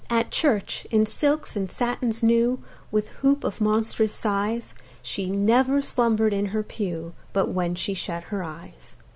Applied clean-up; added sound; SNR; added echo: none; none; none; none.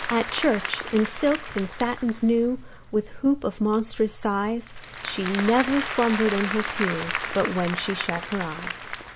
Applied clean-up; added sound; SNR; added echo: none; Applause; 8 dB; none.